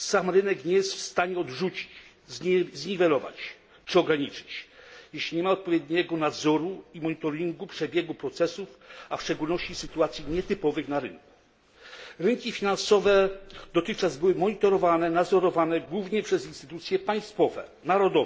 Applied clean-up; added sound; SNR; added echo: none; Breathing; 17 dB; none.